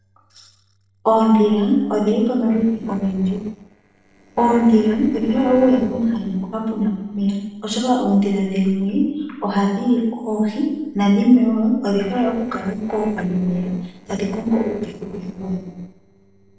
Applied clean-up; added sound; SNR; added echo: neural separator model SepFormer DNS4.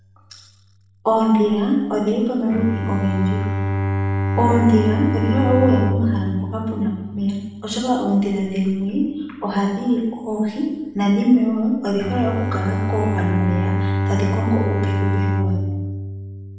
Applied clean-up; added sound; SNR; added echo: none; Bowed string instrument; 3 dB; reverberation time 0.9 s.